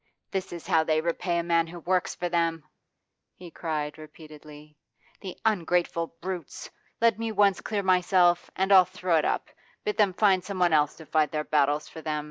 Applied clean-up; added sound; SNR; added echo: neural mask model DeepFilterNet 3.